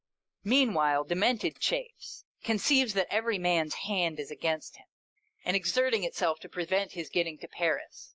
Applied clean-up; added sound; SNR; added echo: neural mask model Resemble Enhance denoiser.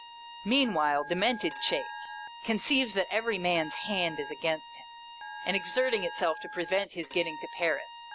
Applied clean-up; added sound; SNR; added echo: none; Bowed string instrument + Telephone; 12 dB; none.